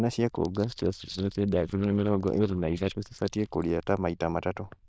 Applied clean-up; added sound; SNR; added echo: neural diffusion model UNIVERSE++.